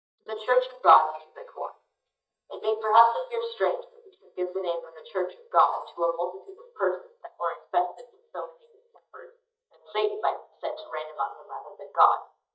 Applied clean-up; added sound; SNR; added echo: neural mask model DeepFilterNet 3.